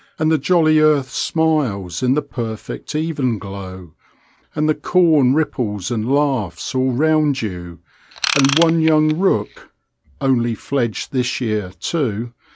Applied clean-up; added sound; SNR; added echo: none; Ratchet, pawl / Tools; 6 dB; none.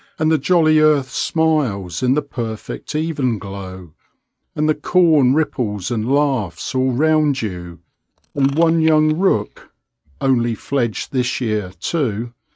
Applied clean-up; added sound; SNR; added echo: neural mask model RNNoise.